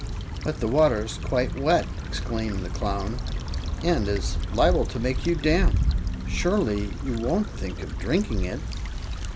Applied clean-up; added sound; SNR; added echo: none; Stream / Trickle, dribble / Traffic noise, roadway noise; 1 dB; none.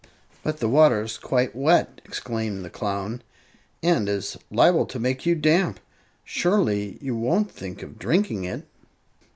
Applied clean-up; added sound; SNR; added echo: none; none; none; none.